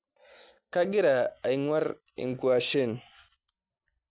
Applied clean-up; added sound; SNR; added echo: none; none; none; none.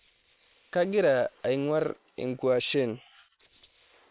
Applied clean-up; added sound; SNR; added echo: neural separator model SepFormer WHAM!.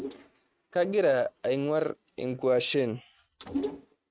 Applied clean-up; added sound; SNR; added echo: neural mask model RNNoise.